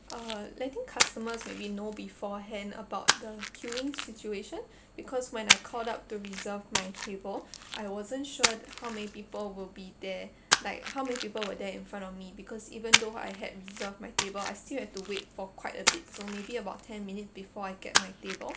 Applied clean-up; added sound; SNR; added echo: none; Splash, splatter; -4 dB; none.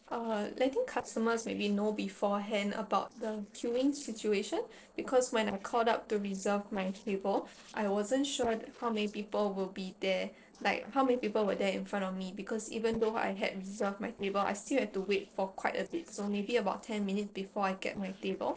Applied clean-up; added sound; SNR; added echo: neural separator model SepFormer DNS4.